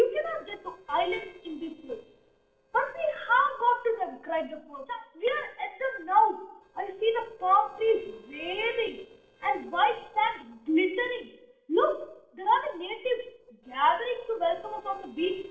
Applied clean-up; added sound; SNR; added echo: neural separator model SepFormer DNS4.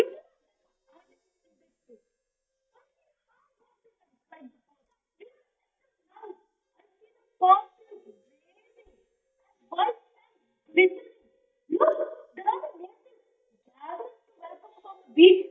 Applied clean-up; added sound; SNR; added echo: neural mask model DeepFilterNet 3.